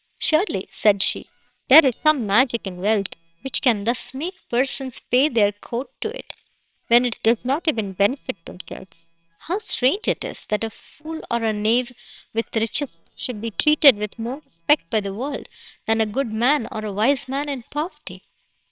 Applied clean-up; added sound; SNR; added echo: neural separator model SepFormer WHAMR!.